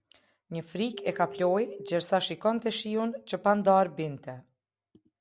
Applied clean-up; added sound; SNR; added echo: none; Telephone; 12 dB; none.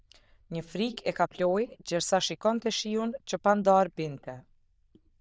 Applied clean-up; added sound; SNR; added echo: neural diffusion model UNIVERSE++.